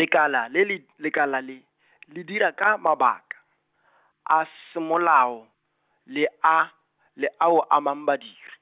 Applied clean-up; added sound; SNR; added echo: none; none; none; none.